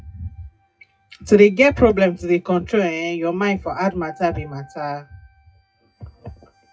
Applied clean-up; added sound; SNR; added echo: classical method WPE with log-MMSE.